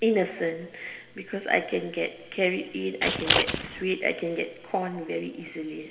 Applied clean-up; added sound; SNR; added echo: none; Scissors; -3 dB; reverberation time 1.4 s.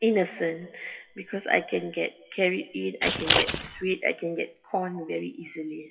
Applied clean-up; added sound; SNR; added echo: classical method WPE with log-MMSE.